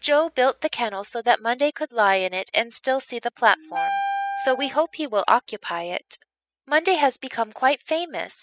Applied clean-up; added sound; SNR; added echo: classical method spectral subtraction.